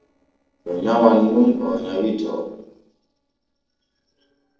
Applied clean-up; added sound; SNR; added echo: neural separator model SepFormer DNS4.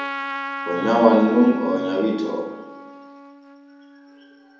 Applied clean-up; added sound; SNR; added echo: none; Trumpet; 11 dB; reverberation time 0.9 s.